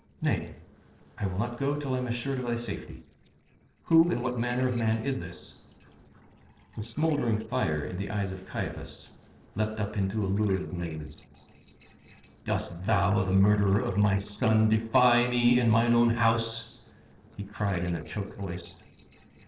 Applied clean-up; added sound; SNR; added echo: neural separator model SepFormer DNS4.